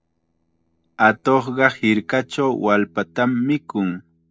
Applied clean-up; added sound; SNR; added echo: neural separator model SepFormer DNS4.